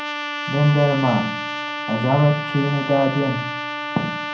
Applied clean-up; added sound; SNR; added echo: none; Trumpet; 6 dB; reverberation time 0.5 s.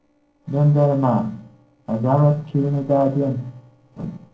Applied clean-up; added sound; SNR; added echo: neural separator model SepFormer DNS4.